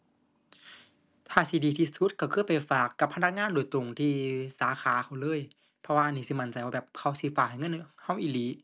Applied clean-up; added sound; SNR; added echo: none; none; none; none.